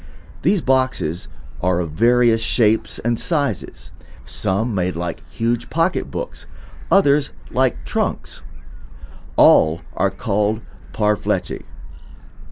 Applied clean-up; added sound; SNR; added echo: none; Gull, seagull; 10 dB; none.